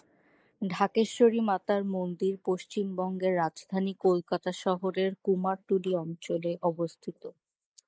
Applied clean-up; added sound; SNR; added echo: neural mask model Resemble Enhance denoiser.